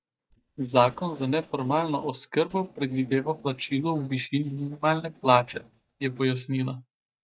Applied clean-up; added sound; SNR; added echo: neural mask model DeepFilterNet 3.